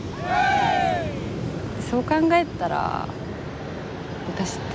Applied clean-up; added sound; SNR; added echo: none; Cheering; -2 dB; none.